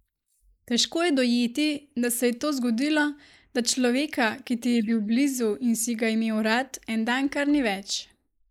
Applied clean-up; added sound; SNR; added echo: neural mask model Resemble Enhance denoiser.